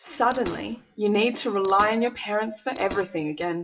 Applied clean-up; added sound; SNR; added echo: classical method WPE with log-MMSE.